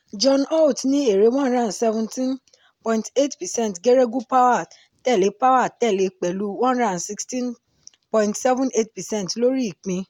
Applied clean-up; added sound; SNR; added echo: none; none; none; none.